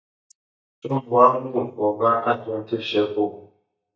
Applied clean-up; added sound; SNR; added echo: neural mask model DeepFilterNet 3.